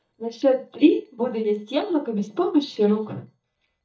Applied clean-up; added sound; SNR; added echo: neural mask model DeepFilterNet 3.